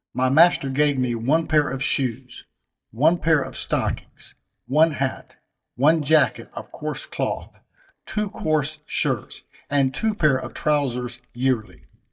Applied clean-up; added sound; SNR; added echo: neural mask model DeepFilterNet 3.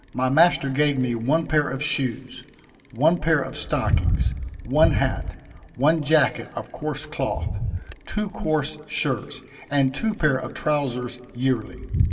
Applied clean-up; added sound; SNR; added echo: none; Bicycle; 6 dB; reverberation time 1.6 s.